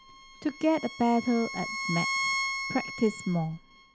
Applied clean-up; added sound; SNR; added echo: none; Bowed string instrument; 5 dB; none.